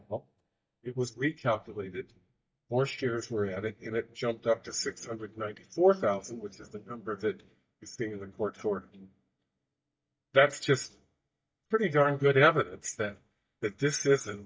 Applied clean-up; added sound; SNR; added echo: neural mask model DeepFilterNet 3.